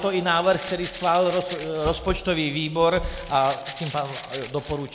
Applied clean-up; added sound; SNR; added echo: none; Rattle (instrument); 16 dB; none.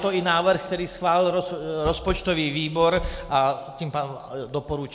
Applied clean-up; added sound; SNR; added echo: none; none; none; none.